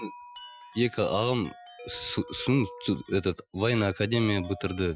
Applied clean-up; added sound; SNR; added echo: classical method Wiener filter.